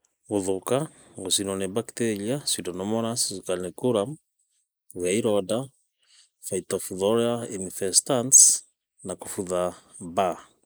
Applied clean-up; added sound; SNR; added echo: neural mask model Resemble Enhance denoiser.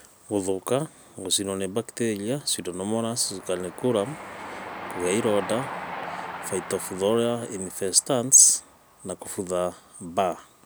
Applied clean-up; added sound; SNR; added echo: none; Train; 14 dB; none.